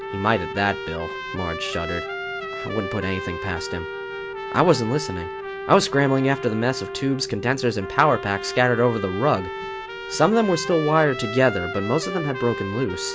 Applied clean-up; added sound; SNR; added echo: none; Trumpet + Wind instrument, woodwind instrument; 8 dB; none.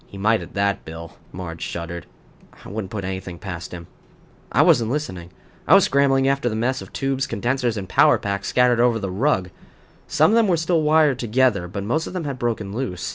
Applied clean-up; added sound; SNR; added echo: none; none; none; none.